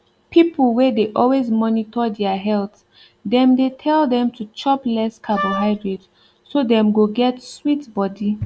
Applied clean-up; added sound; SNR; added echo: none; Wind instrument, woodwind instrument; 7 dB; none.